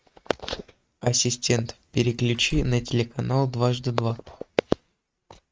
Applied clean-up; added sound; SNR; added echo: neural mask model RNNoise.